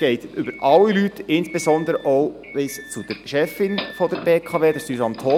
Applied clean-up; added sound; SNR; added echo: none; Doorbell; 17 dB; none.